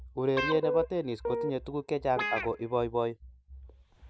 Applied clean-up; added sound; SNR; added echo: none; Guitar; 2 dB; none.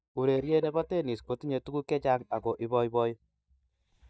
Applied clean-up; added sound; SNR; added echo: neural mask model DeepFilterNet 3.